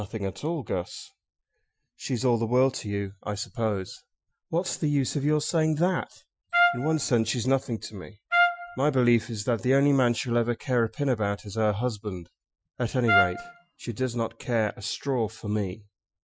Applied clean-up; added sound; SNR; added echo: classical method Wiener filter.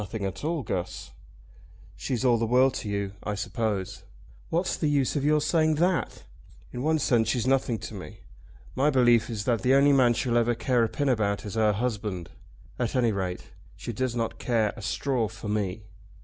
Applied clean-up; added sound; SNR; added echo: none; none; none; none.